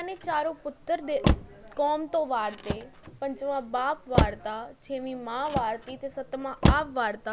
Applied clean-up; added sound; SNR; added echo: none; Motor vehicle (road); 0 dB; none.